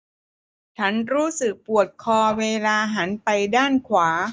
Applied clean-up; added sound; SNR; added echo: neural mask model DeepFilterNet 3.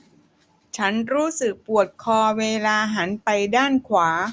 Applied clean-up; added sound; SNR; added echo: none; none; none; none.